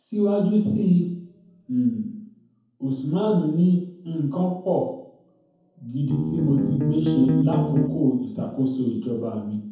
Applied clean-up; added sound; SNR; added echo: none; Bass guitar; 0 dB; reverberation time 0.7 s.